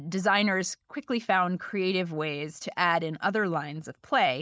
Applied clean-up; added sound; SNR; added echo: neural mask model Resemble Enhance denoiser.